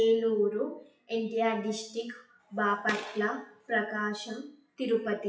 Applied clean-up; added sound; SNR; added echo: classical method WPE with log-MMSE.